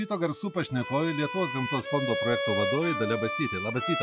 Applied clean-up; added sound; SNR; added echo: classical method log-MMSE.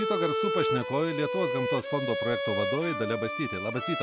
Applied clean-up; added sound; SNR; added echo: none; Bowed string instrument; 0 dB; none.